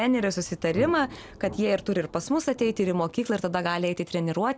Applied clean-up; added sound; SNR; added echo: none; Thunder; 18 dB; none.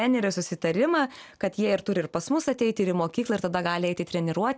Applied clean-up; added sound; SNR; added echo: none; none; none; none.